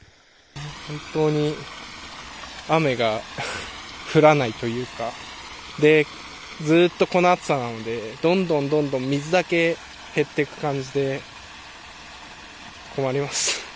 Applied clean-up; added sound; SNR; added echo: none; none; none; none.